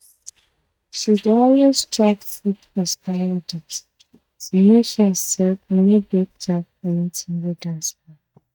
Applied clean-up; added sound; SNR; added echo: neural mask model DeepFilterNet 3.